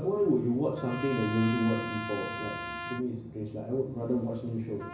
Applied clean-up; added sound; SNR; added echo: none; Trumpet; 10 dB; reverberation time 0.4 s.